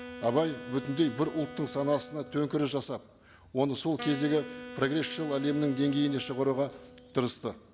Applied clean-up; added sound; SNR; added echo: none; Wind instrument, woodwind instrument; 14 dB; none.